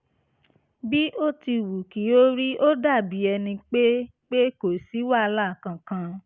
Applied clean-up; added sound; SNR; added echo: none; none; none; none.